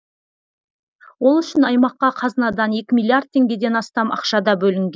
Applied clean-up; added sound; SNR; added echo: neural mask model Resemble Enhance denoiser.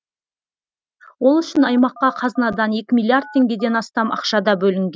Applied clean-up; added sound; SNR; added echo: none; Telephone; 19 dB; none.